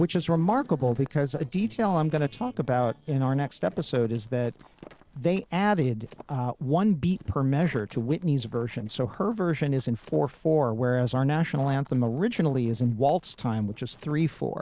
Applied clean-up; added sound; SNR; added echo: neural separator model SepFormer DNS4.